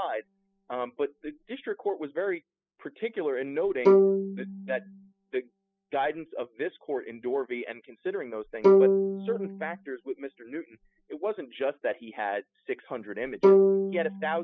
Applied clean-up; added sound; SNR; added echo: classical method spectral subtraction.